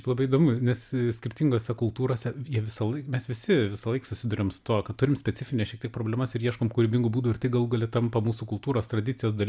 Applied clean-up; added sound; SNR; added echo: none; none; none; none.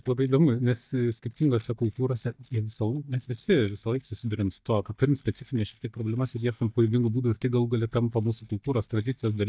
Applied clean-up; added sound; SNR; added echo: neural mask model DeepFilterNet 3.